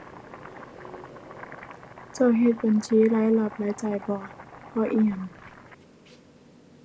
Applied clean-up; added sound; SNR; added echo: none; Domestic sounds, home sounds; 19 dB; none.